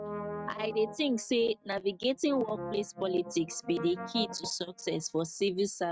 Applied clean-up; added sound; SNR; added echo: neural mask model RNNoise.